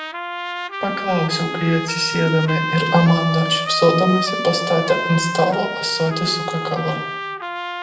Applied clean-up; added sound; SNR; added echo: none; Trumpet; 5 dB; reverberation time 0.7 s.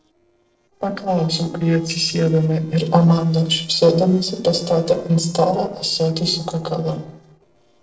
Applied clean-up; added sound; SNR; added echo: neural separator model SepFormer DNS4.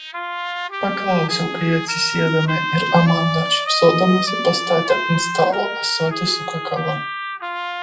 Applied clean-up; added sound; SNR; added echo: classical method WPE with log-MMSE.